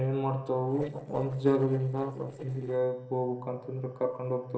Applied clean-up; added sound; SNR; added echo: neural separator model SepFormer DNS4.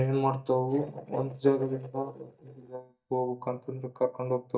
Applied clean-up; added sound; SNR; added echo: neural mask model DeepFilterNet 3.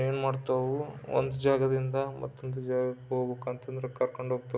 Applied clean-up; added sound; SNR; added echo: none; none; none; none.